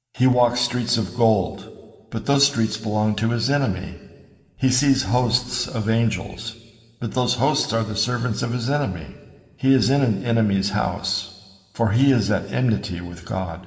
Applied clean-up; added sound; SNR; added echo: none; none; none; reverberation time 1.5 s.